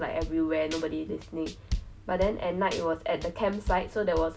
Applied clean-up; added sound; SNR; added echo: none; Drum / Drum kit; 9 dB; none.